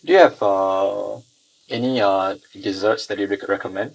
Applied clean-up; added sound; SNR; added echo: neural mask model Resemble Enhance denoiser.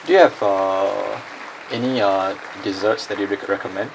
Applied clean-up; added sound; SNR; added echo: none; Applause; 16 dB; none.